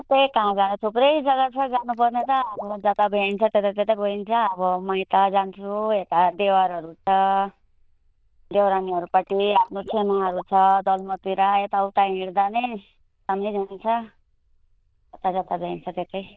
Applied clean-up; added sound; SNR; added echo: neural diffusion model UNIVERSE++.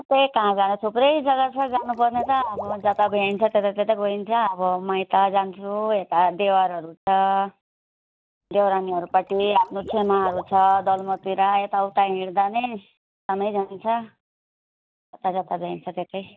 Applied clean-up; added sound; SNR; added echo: none; Water / Liquid; 17 dB; none.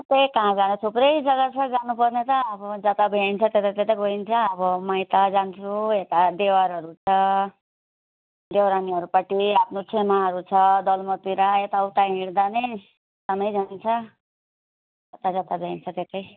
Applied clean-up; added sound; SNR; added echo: none; none; none; none.